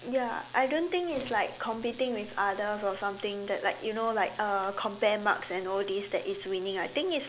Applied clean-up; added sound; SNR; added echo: none; none; none; none.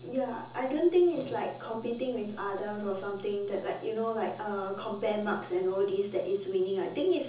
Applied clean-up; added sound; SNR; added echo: none; none; none; reverberation time 0.6 s.